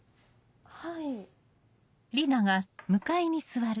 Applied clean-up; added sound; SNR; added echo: none; none; none; none.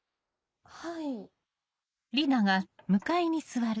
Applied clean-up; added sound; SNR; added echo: neural mask model Resemble Enhance denoiser.